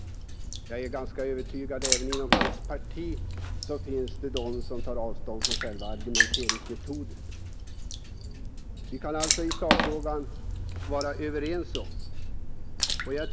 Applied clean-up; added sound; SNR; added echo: none; Water / Splash, splatter; -4 dB; none.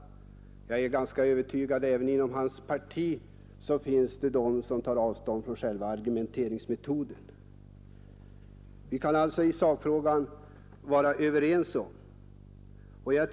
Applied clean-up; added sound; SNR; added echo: none; none; none; none.